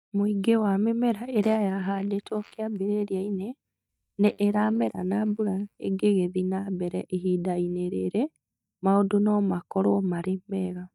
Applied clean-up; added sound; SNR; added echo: neural mask model DeepFilterNet 3.